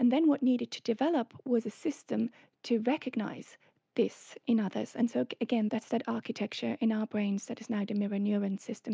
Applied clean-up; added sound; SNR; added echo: none; none; none; none.